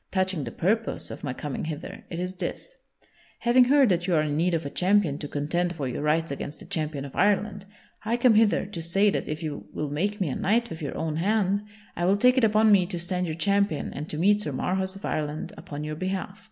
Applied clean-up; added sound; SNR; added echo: none; none; none; none.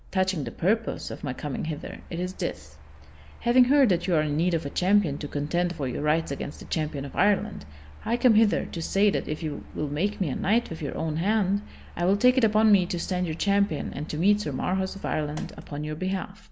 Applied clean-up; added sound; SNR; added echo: none; Mechanical fan; 18 dB; none.